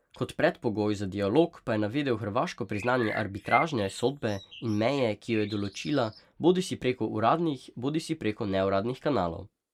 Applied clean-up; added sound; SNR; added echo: neural mask model Resemble Enhance denoiser.